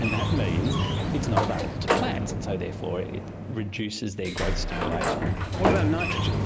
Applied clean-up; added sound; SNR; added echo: none; Sliding door; -4 dB; none.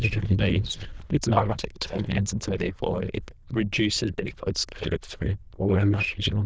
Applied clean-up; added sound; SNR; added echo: neural diffusion model UNIVERSE++.